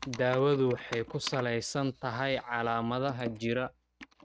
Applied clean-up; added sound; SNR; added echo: neural mask model RNNoise.